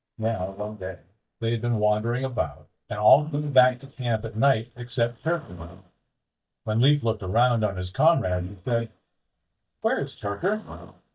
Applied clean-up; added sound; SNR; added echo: neural mask model DeepFilterNet 3.